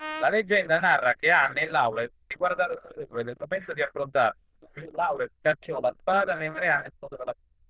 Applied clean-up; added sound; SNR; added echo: neural diffusion model UNIVERSE++.